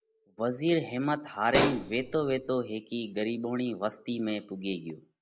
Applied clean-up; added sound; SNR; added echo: none; Hi-hat; 0 dB; none.